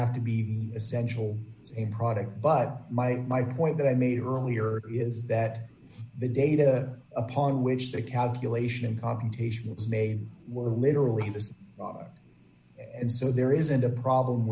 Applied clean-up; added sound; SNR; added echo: none; none; none; none.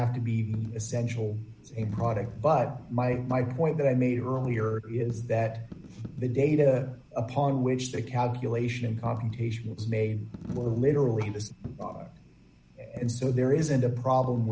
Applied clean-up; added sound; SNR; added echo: none; Coin (dropping); 18 dB; none.